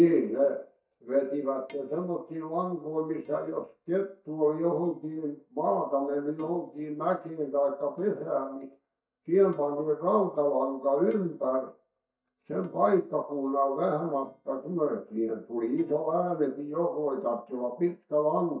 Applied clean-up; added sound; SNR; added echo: neural mask model DeepFilterNet 3.